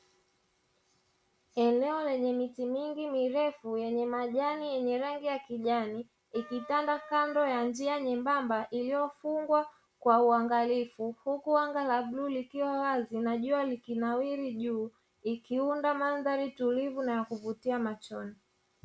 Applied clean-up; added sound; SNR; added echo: none; Wind instrument, woodwind instrument; 16 dB; none.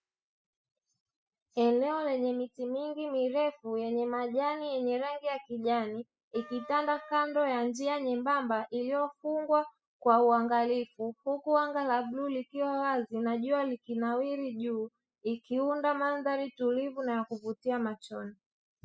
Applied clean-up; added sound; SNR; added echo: classical method spectral subtraction.